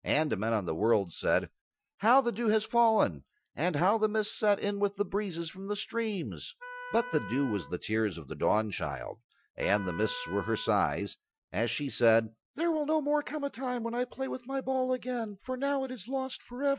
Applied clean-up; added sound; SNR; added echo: classical method Wiener filter.